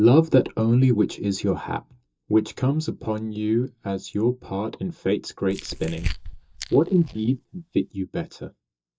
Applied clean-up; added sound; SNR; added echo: neural mask model DeepFilterNet 3.